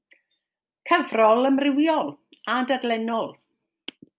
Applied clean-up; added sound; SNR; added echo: none; none; none; none.